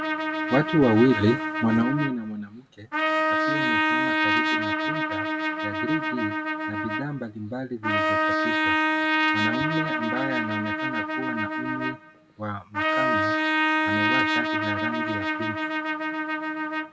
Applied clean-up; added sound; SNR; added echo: none; Trumpet; -3 dB; none.